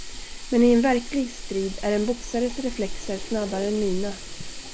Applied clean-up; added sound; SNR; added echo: none; Sink (filling or washing) + Wind; 8 dB; none.